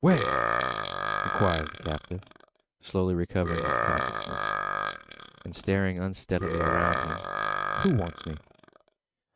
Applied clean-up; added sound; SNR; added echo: neural mask model RNNoise.